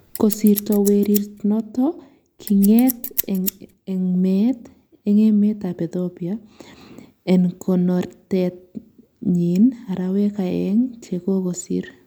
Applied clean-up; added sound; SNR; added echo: neural mask model Resemble Enhance denoiser.